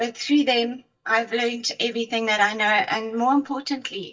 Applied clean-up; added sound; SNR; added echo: neural mask model DeepFilterNet 3.